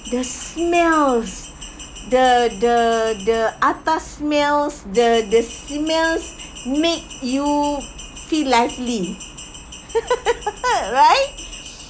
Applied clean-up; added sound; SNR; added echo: none; Bell; 18 dB; none.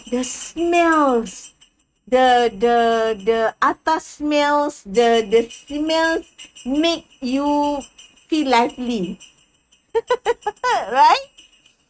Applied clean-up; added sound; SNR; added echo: neural mask model RNNoise.